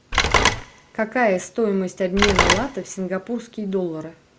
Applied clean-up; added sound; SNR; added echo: none; Telephone; -2 dB; none.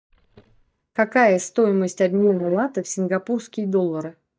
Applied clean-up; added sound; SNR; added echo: neural mask model DeepFilterNet 3.